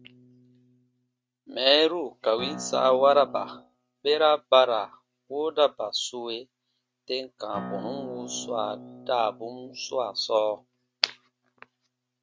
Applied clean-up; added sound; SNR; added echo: neural mask model RNNoise.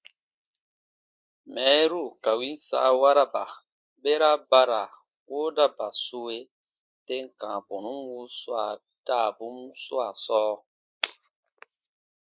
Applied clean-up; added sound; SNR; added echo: neural mask model Resemble Enhance denoiser.